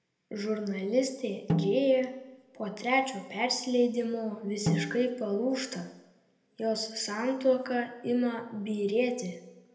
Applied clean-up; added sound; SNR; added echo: none; Snare drum; 4 dB; reverberation time 0.8 s.